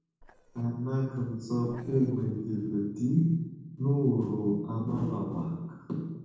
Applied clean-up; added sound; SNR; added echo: neural separator model SepFormer DNS4.